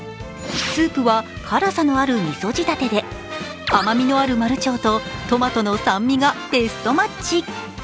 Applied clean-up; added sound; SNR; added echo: none; none; none; none.